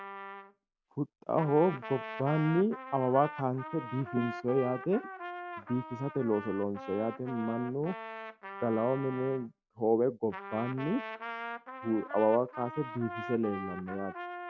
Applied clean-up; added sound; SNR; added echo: none; Trumpet; 11 dB; none.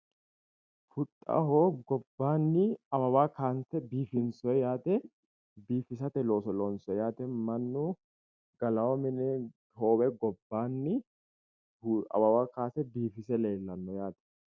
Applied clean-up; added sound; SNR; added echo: none; none; none; none.